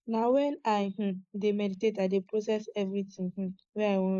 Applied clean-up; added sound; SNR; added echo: neural mask model Resemble Enhance denoiser.